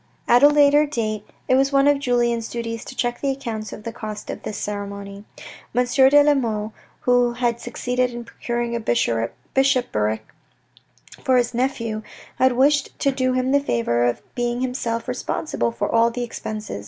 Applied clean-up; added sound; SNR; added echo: none; none; none; none.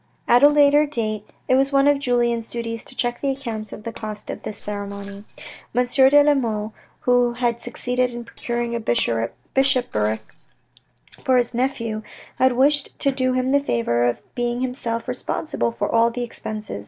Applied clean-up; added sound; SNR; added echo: neural separator model SepFormer DNS4.